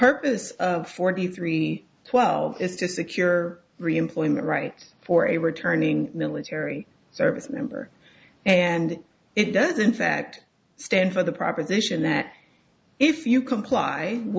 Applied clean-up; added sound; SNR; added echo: none; none; none; none.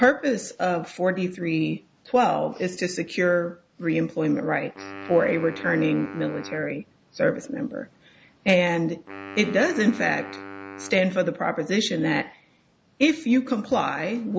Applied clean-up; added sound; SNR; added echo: none; Wind instrument, woodwind instrument; 16 dB; none.